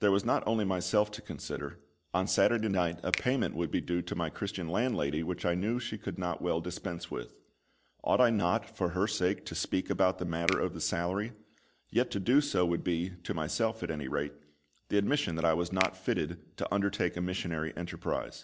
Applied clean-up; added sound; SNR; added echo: none; Finger snapping; 13 dB; none.